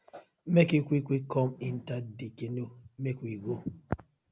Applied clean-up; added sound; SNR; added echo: none; Whoosh, swoosh, swish; 19 dB; none.